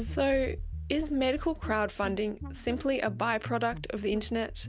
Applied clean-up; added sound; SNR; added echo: none; none; none; none.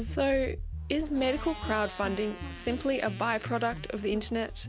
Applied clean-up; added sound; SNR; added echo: none; Motorcycle; 18 dB; none.